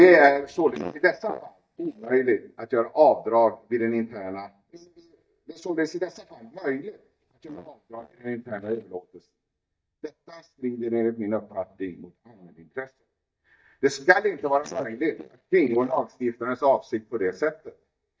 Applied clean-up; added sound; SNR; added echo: neural mask model DeepFilterNet 3.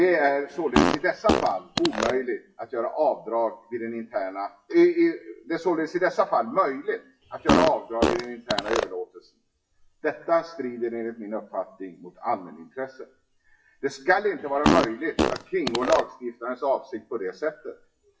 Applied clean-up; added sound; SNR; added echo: classical method WPE with log-MMSE.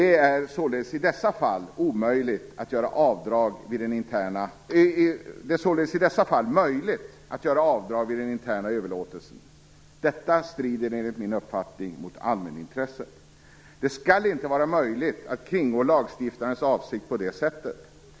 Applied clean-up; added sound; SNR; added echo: none; none; none; none.